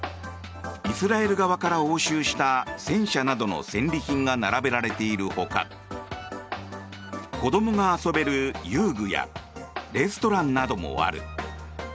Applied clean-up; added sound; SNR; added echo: none; none; none; none.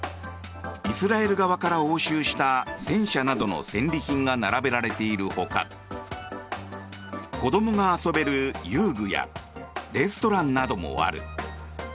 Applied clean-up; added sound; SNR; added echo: none; Whoosh, swoosh, swish; 14 dB; none.